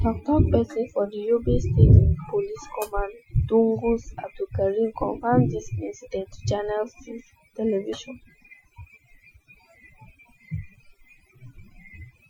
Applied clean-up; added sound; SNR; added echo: classical method Wiener filter.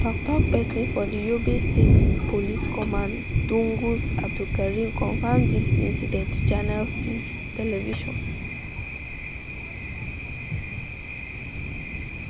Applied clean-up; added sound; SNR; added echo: none; Thunder; -5 dB; none.